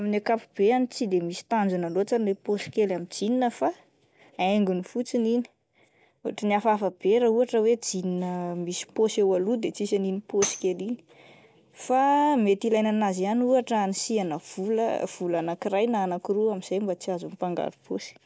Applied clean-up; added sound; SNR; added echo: none; Tambourine; 11 dB; none.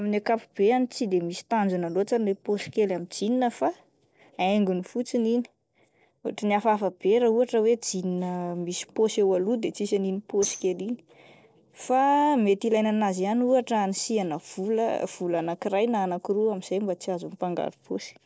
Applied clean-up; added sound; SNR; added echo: neural separator model SepFormer DNS4.